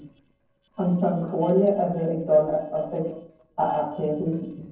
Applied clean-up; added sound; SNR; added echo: neural separator model SepFormer DNS4.